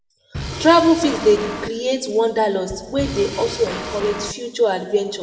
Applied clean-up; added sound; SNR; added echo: none; Drum kit; 9 dB; reverberation time 1.7 s.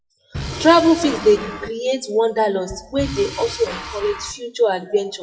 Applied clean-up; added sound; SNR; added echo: classical method WPE with log-MMSE.